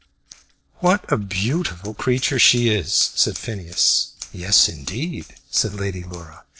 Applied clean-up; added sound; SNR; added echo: neural separator model SepFormer DNS4.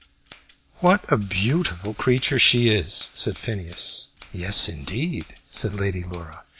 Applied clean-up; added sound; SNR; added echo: none; Scissors; 15 dB; none.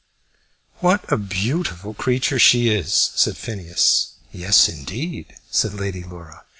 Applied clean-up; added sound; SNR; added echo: none; none; none; none.